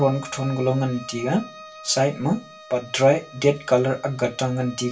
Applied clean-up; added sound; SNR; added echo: none; Bowed string instrument; 19 dB; reverberation time 0.2 s.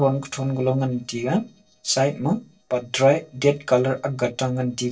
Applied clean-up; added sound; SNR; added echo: neural separator model SepFormer DNS4.